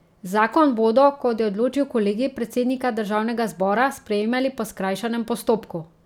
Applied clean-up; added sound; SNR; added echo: none; none; none; none.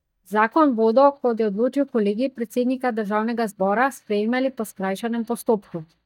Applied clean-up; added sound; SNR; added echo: neural mask model DeepFilterNet 3.